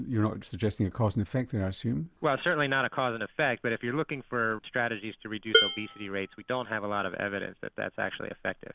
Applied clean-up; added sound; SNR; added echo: none; Dishes, pots, and pans; -3 dB; none.